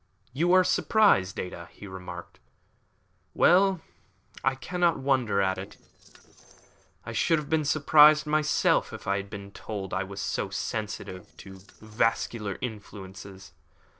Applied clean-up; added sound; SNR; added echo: neural separator model SepFormer DNS4.